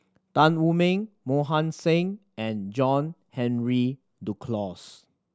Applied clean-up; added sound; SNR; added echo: none; none; none; none.